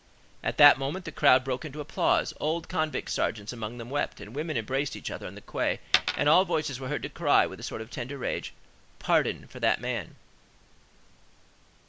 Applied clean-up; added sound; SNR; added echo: none; Coin (dropping); 4 dB; none.